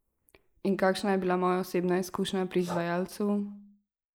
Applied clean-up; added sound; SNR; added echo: neural mask model Resemble Enhance denoiser.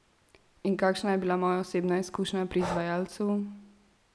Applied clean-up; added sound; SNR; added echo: none; Breathing; 14 dB; none.